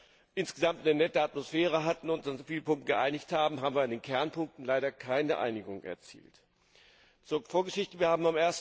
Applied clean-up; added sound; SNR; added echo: none; none; none; none.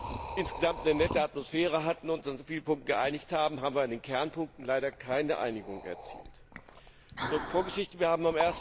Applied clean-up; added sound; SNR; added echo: none; Liquid; 11 dB; none.